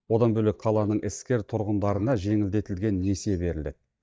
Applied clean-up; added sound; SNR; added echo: neural mask model DeepFilterNet 3.